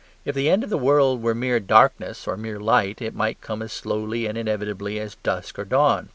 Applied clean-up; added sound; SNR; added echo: none; none; none; none.